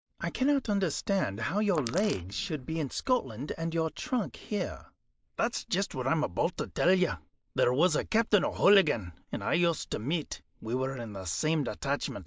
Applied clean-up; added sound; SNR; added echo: neural mask model Resemble Enhance denoiser.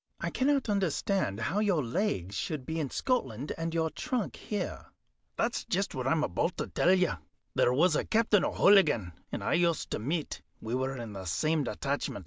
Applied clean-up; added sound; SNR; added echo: none; none; none; none.